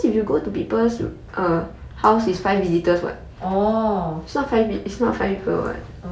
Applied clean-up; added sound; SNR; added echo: none; none; none; none.